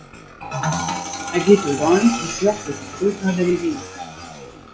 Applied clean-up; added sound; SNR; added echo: classical method log-MMSE.